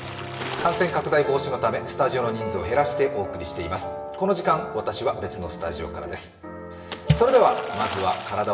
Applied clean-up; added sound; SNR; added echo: none; Water / Splash, splatter; 11 dB; reverberation time 0.9 s.